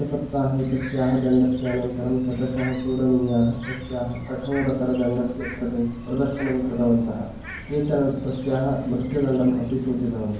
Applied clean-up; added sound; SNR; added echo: none; Bird; 14 dB; reverberation time 0.9 s.